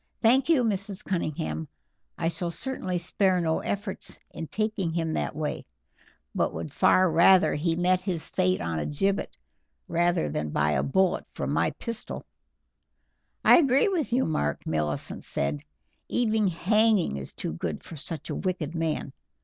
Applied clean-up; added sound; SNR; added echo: none; none; none; none.